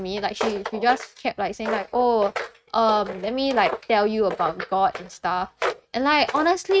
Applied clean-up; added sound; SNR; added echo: neural mask model RNNoise.